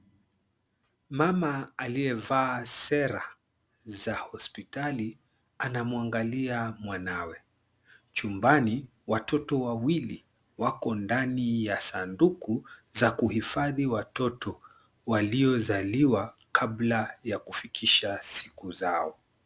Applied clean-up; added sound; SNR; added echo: none; none; none; none.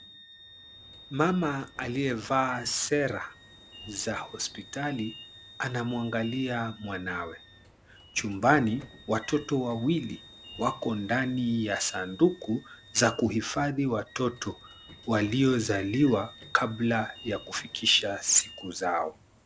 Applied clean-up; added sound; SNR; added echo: none; Wind instrument, woodwind instrument + Sliding door / Train; 20 dB; none.